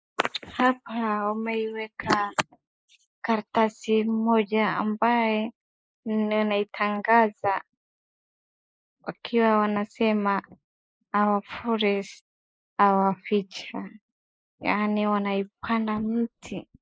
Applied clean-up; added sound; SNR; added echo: neural mask model Resemble Enhance denoiser.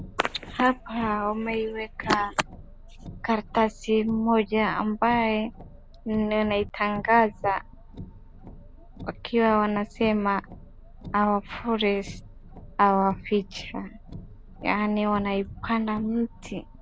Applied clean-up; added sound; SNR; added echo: none; Car; 16 dB; none.